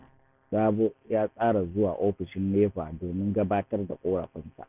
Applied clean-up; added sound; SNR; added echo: none; none; none; none.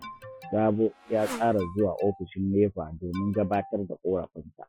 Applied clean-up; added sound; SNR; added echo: classical method Wiener filter.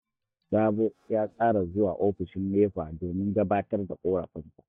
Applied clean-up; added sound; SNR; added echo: neural mask model DeepFilterNet 3.